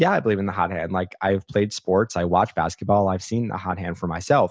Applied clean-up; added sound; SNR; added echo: none; none; none; none.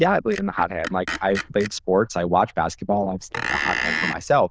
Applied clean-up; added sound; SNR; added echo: neural diffusion model UNIVERSE++.